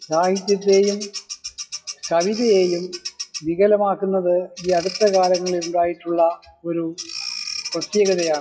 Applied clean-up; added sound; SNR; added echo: classical method WPE with log-MMSE.